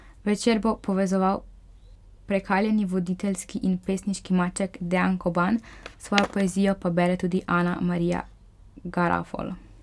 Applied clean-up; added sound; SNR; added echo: none; Skateboard; 13 dB; none.